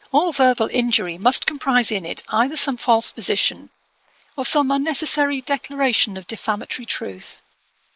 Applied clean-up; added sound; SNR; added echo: neural mask model Resemble Enhance denoiser.